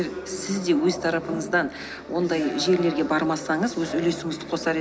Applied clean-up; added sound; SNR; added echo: none; none; none; none.